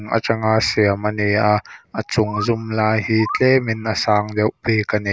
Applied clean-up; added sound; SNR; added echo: none; Bird; 15 dB; none.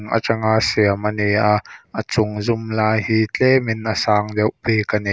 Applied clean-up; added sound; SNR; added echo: none; none; none; none.